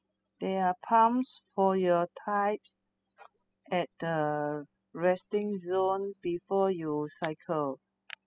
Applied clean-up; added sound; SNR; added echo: classical method spectral subtraction.